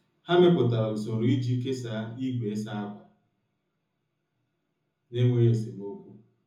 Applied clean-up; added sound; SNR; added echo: none; none; none; reverberation time 0.5 s.